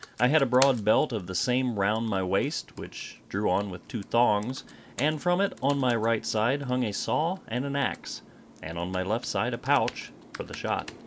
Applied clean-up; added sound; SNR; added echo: none; Computer keyboard; 18 dB; none.